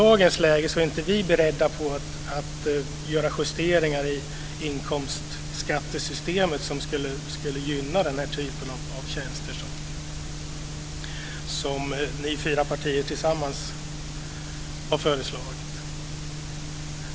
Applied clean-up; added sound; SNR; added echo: none; none; none; none.